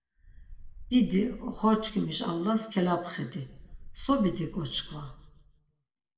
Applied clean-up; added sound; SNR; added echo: none; Wind; 16 dB; reverberation time 0.7 s.